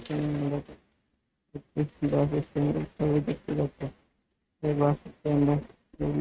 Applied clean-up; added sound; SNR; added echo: neural mask model RNNoise.